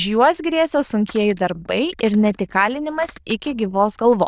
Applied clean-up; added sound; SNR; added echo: neural diffusion model UNIVERSE++.